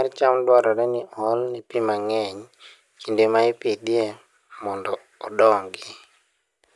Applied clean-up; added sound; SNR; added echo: none; none; none; none.